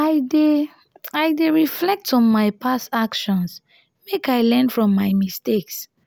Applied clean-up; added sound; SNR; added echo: none; none; none; none.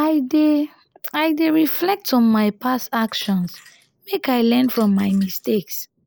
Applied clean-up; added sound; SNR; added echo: neural mask model Resemble Enhance denoiser.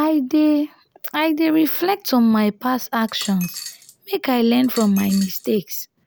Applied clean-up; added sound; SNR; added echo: none; Coin (dropping); 16 dB; none.